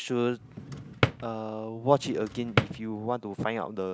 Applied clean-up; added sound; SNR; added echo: none; Drawer open or close; 2 dB; none.